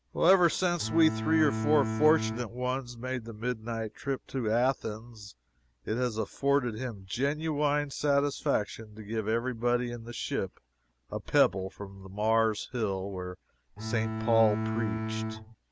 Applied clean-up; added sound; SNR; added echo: none; Bowed string instrument; 3 dB; none.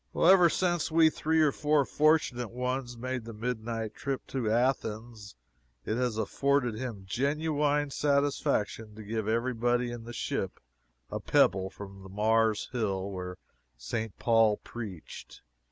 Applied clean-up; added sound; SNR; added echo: none; none; none; none.